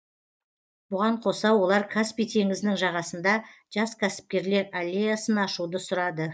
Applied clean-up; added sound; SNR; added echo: neural mask model DeepFilterNet 3.